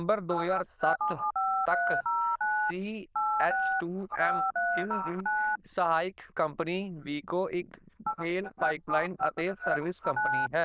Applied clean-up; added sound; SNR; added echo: neural diffusion model UNIVERSE++.